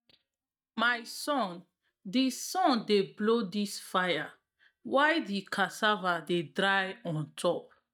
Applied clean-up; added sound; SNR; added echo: neural mask model DeepFilterNet 3.